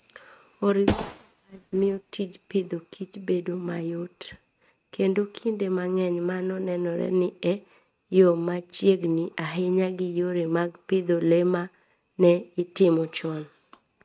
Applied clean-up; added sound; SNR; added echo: neural mask model RNNoise.